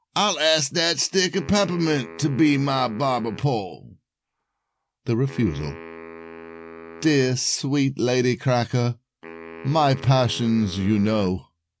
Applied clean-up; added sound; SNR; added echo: none; Wind instrument, woodwind instrument; 19 dB; none.